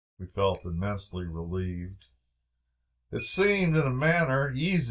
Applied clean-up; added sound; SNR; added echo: neural mask model DeepFilterNet 3.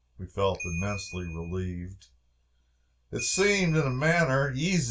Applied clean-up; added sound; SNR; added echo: none; Ringtone / Bell; 13 dB; reverberation time 0.2 s.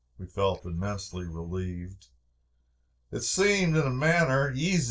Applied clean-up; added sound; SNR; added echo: neural separator model SepFormer DNS4.